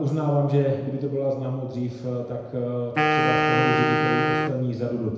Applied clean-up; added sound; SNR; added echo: none; Wind instrument, woodwind instrument; -2 dB; reverberation time 1.0 s.